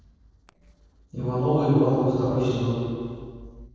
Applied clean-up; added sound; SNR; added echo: neural separator model SepFormer DNS4.